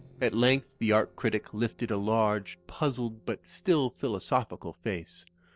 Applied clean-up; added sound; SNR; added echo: neural separator model SepFormer DNS4.